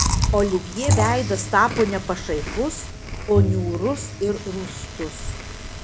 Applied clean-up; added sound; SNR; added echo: none; Bowed string instrument + Chewing, mastication; 1 dB; none.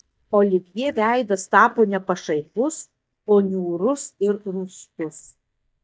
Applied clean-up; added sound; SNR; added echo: neural mask model DeepFilterNet 3.